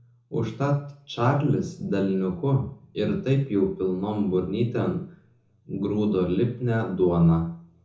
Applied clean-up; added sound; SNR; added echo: none; none; none; reverberation time 0.6 s.